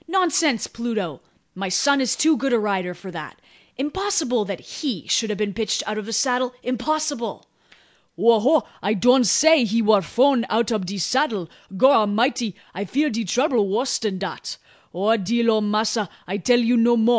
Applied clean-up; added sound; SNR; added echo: none; none; none; none.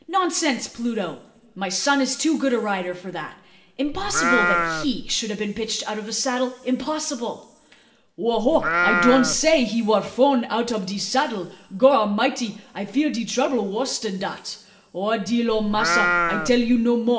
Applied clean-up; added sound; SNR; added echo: none; Livestock, farm animals, working animals; 0 dB; reverberation time 1.6 s.